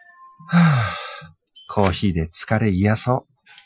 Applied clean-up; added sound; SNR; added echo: classical method Wiener filter.